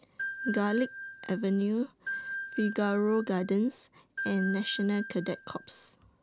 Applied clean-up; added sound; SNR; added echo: none; Ringtone / Bell; 9 dB; none.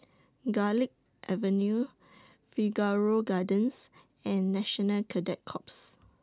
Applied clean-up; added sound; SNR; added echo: none; none; none; none.